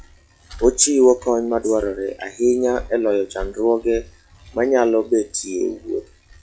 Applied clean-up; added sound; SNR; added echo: classical method log-MMSE.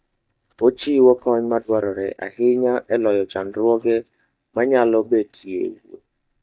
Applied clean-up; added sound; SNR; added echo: neural mask model DeepFilterNet 3.